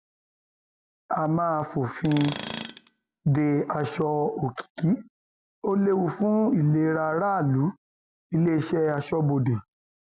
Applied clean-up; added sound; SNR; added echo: none; Tools; 12 dB; none.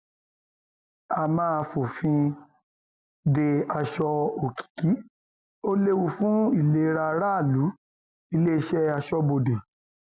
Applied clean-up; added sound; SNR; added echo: none; none; none; none.